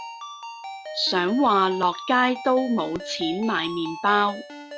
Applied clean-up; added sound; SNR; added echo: none; Ringtone; 13 dB; none.